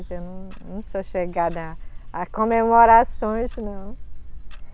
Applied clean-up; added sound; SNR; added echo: none; Clock; 8 dB; none.